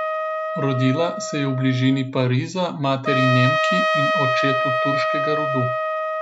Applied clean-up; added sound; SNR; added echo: none; Trumpet; 0 dB; none.